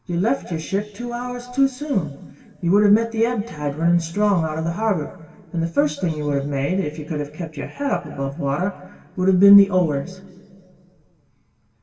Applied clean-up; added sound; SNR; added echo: none; none; none; reverberation time 2.0 s.